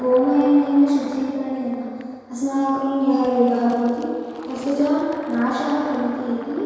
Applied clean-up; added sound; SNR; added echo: none; Fill (with liquid); 19 dB; reverberation time 1.9 s.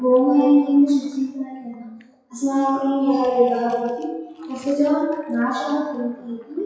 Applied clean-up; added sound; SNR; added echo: classical method WPE with log-MMSE.